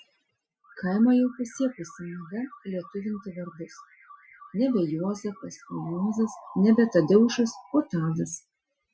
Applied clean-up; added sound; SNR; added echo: classical method Wiener filter.